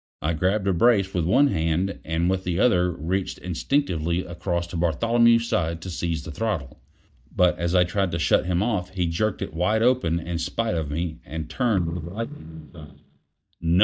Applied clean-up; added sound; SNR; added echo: neural mask model DeepFilterNet 3.